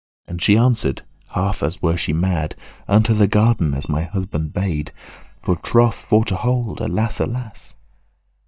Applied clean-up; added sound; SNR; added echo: neural mask model DeepFilterNet 3.